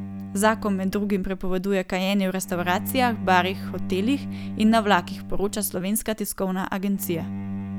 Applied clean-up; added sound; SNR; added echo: none; Bowed string instrument; 10 dB; none.